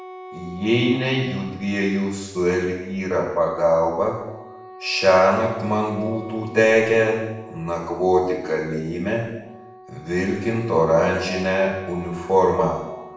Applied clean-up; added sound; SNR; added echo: none; Wind instrument, woodwind instrument; 19 dB; reverberation time 0.9 s.